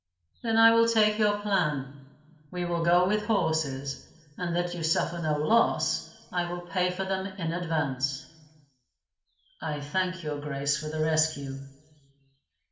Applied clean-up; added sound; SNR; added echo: none; none; none; reverberation time 0.8 s.